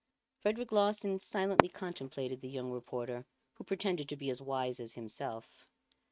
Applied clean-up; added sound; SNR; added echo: neural mask model RNNoise.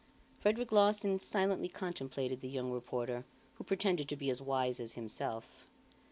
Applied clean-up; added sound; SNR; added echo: none; none; none; none.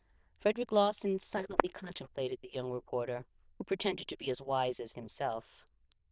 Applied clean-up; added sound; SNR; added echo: neural diffusion model UNIVERSE++.